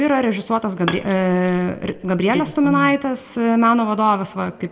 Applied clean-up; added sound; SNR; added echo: none; Bowed string instrument; 16 dB; reverberation time 1.2 s.